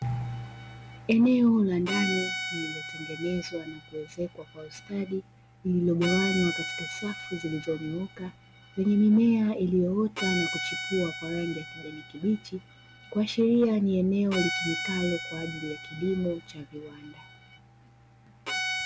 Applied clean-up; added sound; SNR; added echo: none; Bowed string instrument; 9 dB; none.